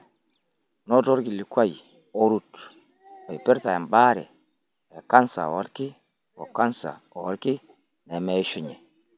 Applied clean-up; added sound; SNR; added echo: none; none; none; none.